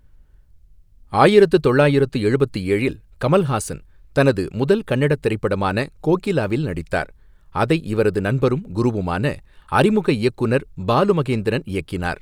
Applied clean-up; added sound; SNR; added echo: none; none; none; none.